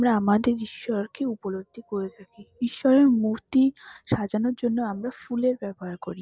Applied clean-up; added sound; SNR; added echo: none; none; none; none.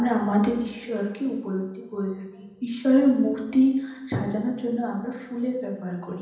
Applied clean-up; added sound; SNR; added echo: none; none; none; reverberation time 0.9 s.